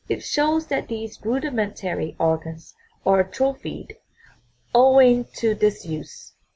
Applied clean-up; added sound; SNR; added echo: none; none; none; none.